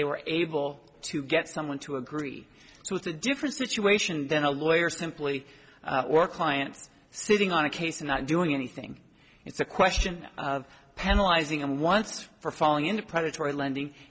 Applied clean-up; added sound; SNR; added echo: none; none; none; none.